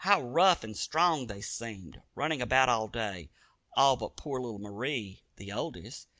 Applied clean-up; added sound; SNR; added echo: none; none; none; none.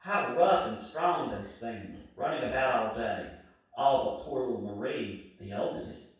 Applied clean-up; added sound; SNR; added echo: none; none; none; reverberation time 0.7 s.